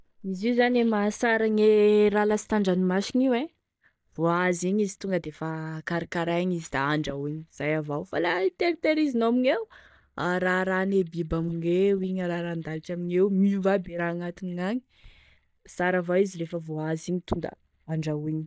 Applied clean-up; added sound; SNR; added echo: neural mask model DeepFilterNet 3.